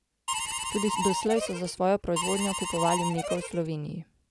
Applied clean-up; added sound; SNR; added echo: none; Harmonica; 3 dB; none.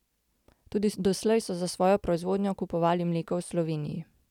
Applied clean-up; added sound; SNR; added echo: none; none; none; none.